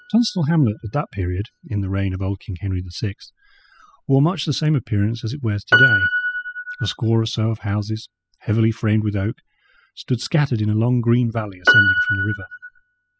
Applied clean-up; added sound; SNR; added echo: classical method spectral subtraction.